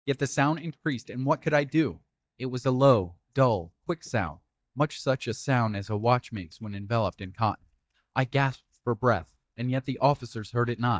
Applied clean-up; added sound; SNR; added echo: neural mask model DeepFilterNet 3.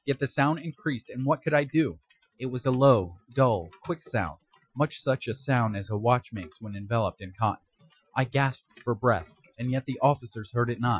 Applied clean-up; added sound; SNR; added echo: classical method Wiener filter.